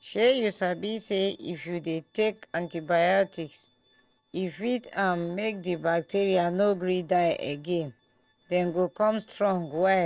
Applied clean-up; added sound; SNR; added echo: neural separator model SepFormer DNS4.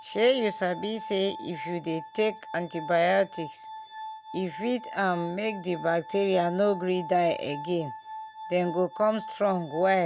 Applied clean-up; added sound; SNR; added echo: none; Glass; 13 dB; none.